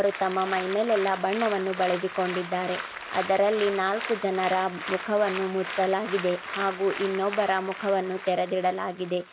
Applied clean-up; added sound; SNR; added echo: none; Applause; 10 dB; none.